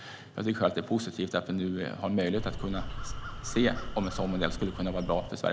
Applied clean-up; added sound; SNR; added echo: none; Crow; 5 dB; none.